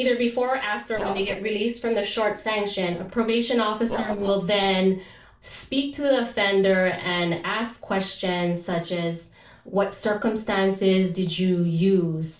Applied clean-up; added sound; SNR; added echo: neural separator model SepFormer DNS4.